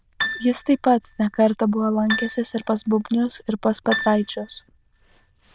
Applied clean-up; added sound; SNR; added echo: neural diffusion model UNIVERSE++.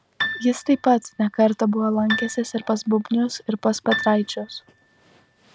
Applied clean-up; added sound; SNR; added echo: none; Piano; 11 dB; none.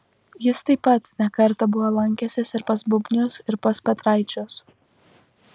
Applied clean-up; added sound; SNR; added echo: none; none; none; none.